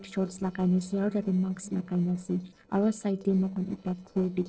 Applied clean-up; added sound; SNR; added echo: neural separator model SepFormer DNS4.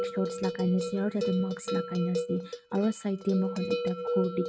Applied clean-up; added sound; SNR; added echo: neural mask model RNNoise.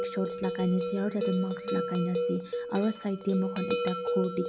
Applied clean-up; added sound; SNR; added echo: none; Bell; 2 dB; none.